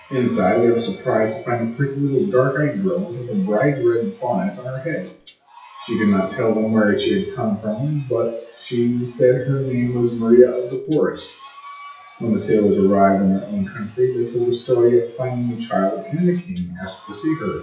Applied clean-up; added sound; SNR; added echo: classical method WPE with log-MMSE.